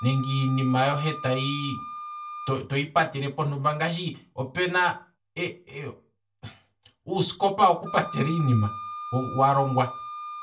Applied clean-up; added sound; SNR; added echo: none; Wind instrument, woodwind instrument; 13 dB; reverberation time 0.2 s.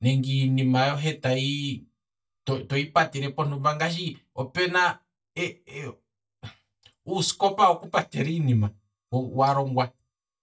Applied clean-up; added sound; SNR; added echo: neural mask model DeepFilterNet 3.